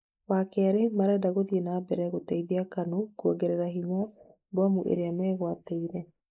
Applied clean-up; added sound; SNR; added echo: neural mask model Resemble Enhance denoiser.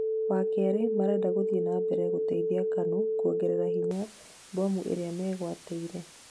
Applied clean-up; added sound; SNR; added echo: none; Telephone; -1 dB; none.